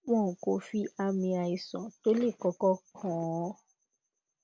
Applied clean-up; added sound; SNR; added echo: none; none; none; none.